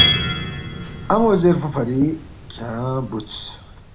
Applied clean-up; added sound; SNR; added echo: none; Piano; 3 dB; reverberation time 0.3 s.